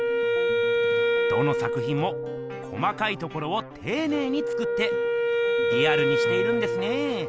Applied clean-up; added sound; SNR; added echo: none; Wind instrument, woodwind instrument; -4 dB; none.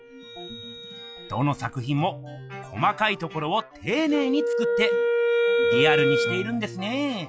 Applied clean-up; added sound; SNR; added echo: classical method log-MMSE.